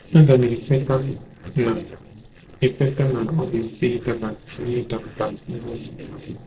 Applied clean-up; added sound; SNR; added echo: neural separator model SepFormer DNS4.